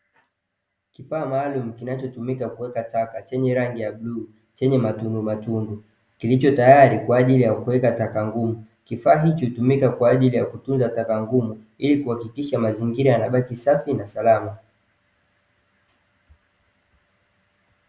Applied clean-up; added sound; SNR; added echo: none; none; none; none.